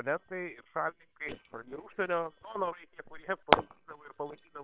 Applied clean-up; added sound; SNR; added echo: neural separator model SepFormer WHAM!.